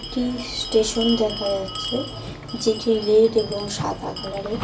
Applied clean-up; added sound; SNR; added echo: none; Bell; 11 dB; reverberation time 0.2 s.